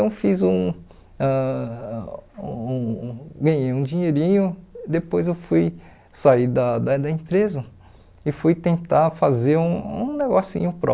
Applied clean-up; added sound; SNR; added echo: none; none; none; none.